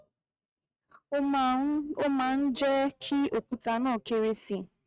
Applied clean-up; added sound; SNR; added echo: neural mask model RNNoise.